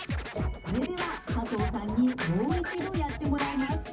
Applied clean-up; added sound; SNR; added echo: none; Scratching (performance technique); 3 dB; reverberation time 0.4 s.